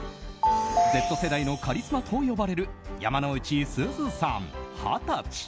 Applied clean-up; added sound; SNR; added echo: none; Telephone; 0 dB; none.